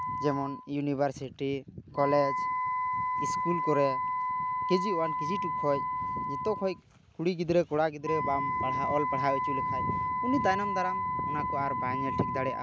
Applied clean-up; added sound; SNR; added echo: none; Wind instrument, woodwind instrument; 1 dB; none.